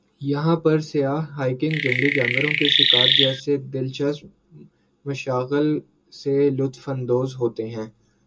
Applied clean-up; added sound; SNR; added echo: none; Chirp, tweet; -4 dB; reverberation time 0.2 s.